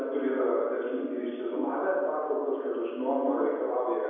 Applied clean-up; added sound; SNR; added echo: none; Musical instrument; 17 dB; reverberation time 1.2 s.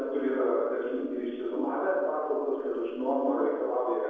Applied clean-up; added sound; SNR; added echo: neural separator model SepFormer DNS4.